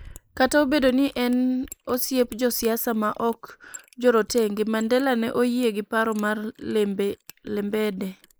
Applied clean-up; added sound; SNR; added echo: neural mask model Resemble Enhance denoiser.